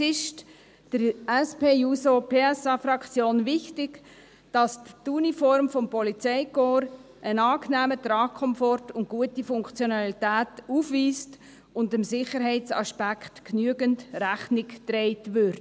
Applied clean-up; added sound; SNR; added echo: none; none; none; none.